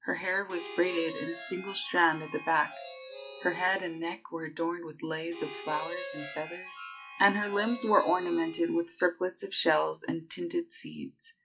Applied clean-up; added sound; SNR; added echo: classical method log-MMSE.